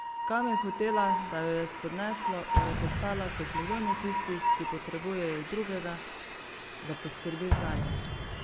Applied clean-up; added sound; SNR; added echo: none; Explosion + Train; -2 dB; none.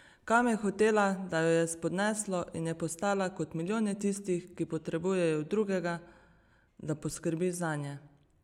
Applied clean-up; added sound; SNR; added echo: none; none; none; none.